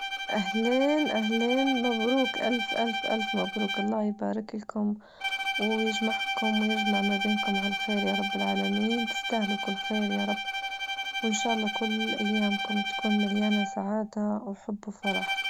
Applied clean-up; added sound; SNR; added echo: none; Bowed string instrument; 3 dB; none.